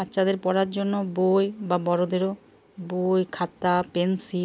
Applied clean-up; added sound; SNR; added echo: none; none; none; none.